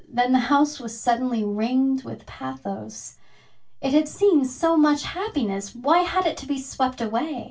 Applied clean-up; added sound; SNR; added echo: none; none; none; reverberation time 0.2 s.